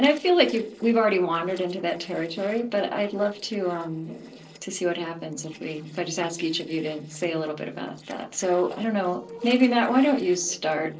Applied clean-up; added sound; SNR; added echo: neural separator model SepFormer DNS4.